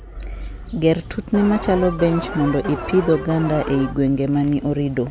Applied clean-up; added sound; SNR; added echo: none; Alarm; 10 dB; none.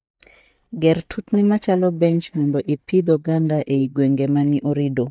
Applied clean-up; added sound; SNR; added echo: neural mask model DeepFilterNet 3.